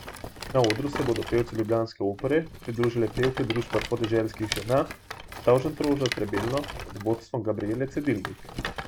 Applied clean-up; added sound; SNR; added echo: none; Rattle; 10 dB; none.